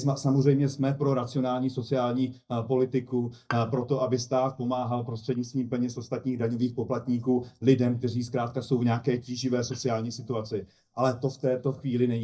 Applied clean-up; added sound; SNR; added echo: neural mask model DeepFilterNet 3.